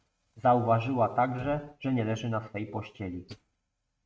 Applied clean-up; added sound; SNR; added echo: neural mask model RNNoise.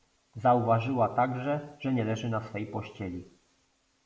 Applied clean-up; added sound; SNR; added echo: none; none; none; none.